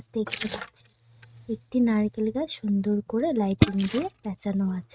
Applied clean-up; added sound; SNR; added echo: neural mask model RNNoise.